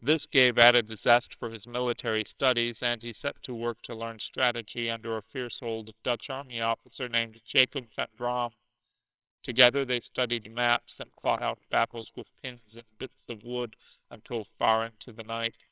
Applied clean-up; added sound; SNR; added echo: neural separator model SepFormer WHAMR!.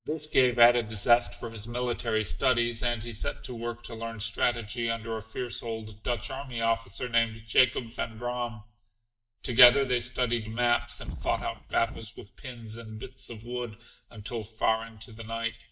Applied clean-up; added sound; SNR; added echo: neural mask model DeepFilterNet 3.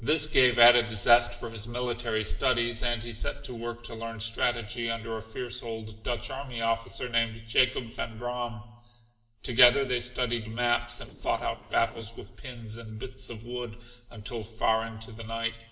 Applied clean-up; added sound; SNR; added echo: neural separator model SepFormer DNS4.